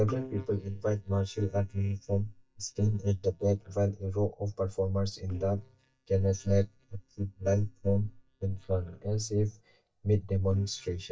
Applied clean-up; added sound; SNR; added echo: neural mask model DeepFilterNet 3.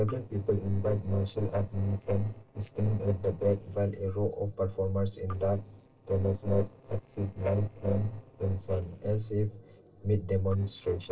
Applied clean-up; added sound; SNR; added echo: neural separator model SepFormer DNS4.